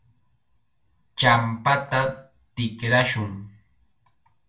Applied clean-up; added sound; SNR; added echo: none; none; none; reverberation time 0.3 s.